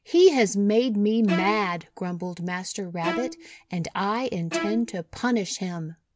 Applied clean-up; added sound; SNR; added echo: none; Bowed string instrument; 10 dB; none.